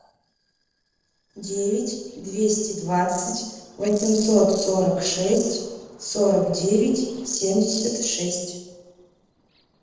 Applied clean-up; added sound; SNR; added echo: neural separator model SepFormer DNS4.